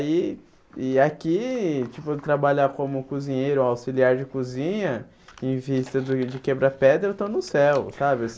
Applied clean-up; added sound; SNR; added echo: none; none; none; none.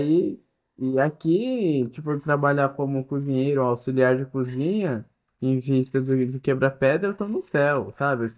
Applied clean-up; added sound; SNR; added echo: neural mask model DeepFilterNet 3.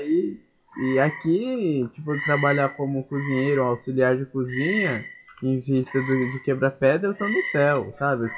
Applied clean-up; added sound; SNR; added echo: classical method WPE with log-MMSE.